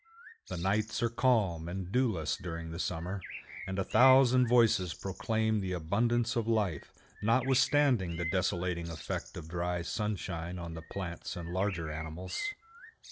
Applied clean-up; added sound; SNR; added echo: none; Bird; 17 dB; none.